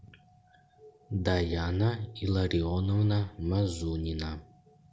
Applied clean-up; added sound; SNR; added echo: none; none; none; none.